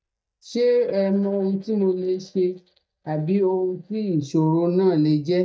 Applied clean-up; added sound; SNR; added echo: neural mask model DeepFilterNet 3.